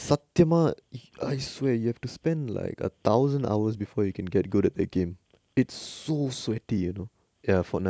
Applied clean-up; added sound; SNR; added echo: none; none; none; none.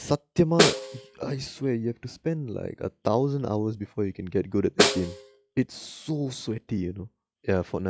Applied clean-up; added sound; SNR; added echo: classical method log-MMSE.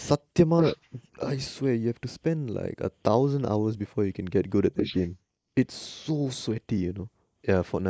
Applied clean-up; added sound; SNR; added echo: neural mask model Resemble Enhance denoiser.